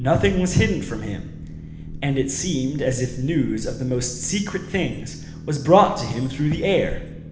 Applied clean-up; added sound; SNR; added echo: none; Boat, Water vehicle; 12 dB; reverberation time 1.1 s.